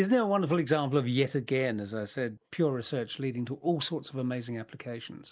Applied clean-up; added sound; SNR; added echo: neural mask model Resemble Enhance denoiser.